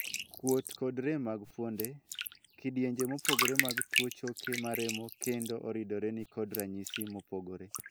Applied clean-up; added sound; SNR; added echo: none; Bathtub (filling or washing); 2 dB; none.